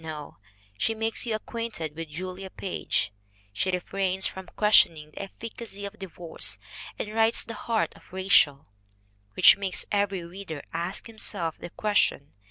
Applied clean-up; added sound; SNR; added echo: none; none; none; none.